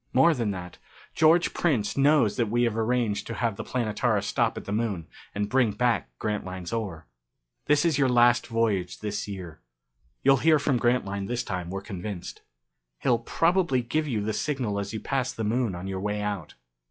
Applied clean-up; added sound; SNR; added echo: classical method log-MMSE.